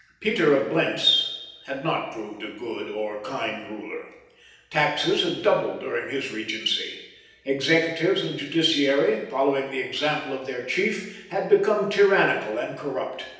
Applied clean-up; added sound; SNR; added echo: none; none; none; reverberation time 0.9 s.